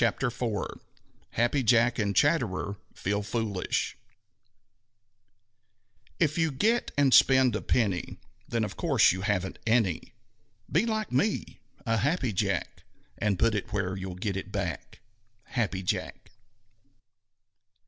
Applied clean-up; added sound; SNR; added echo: none; none; none; none.